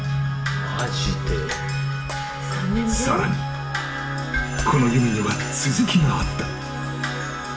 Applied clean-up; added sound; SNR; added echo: none; Glass; 19 dB; reverberation time 0.5 s.